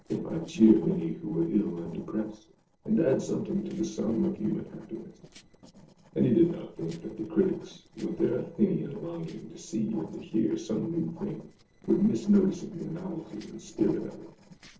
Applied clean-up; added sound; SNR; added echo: neural separator model SepFormer DNS4.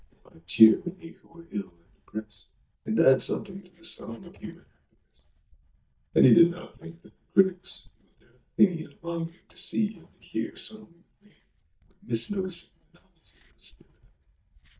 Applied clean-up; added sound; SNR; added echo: neural mask model DeepFilterNet 3.